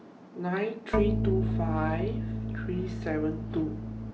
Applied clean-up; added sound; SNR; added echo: none; Organ; -3 dB; none.